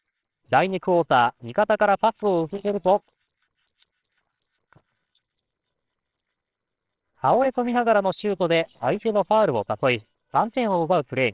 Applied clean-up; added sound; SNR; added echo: neural separator model SepFormer WHAMR!.